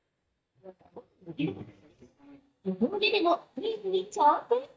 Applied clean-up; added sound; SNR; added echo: neural mask model DeepFilterNet 3.